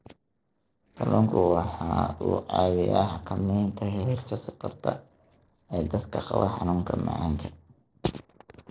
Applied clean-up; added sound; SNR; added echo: neural separator model SepFormer DNS4.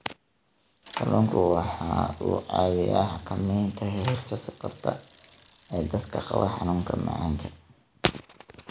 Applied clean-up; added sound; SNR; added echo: none; Bicycle; 17 dB; none.